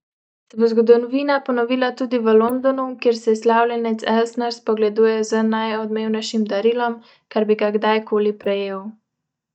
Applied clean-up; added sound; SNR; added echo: neural mask model DeepFilterNet 3.